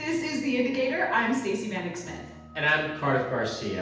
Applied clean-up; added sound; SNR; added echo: none; none; none; reverberation time 0.8 s.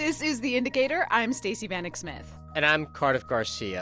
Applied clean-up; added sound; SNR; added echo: none; none; none; none.